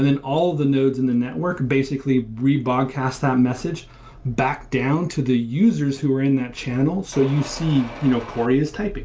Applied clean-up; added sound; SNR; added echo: none; Mechanisms; 15 dB; none.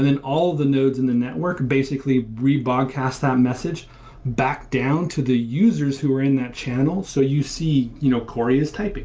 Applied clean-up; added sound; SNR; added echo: none; none; none; none.